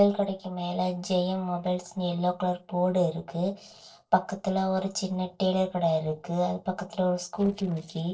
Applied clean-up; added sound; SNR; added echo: neural separator model SepFormer DNS4.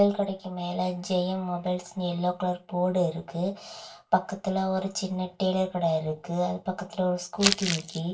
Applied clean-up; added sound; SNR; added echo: none; Crumpling, crinkling; 0 dB; reverberation time 0.2 s.